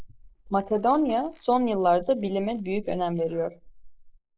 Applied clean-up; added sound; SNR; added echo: neural mask model Resemble Enhance denoiser.